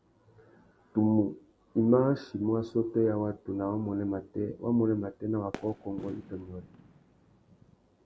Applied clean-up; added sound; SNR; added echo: none; Fireworks; 17 dB; none.